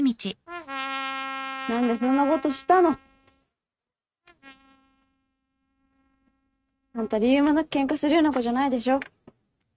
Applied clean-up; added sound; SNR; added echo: neural mask model RNNoise.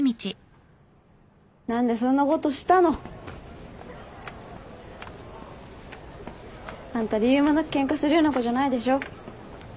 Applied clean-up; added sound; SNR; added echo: none; none; none; none.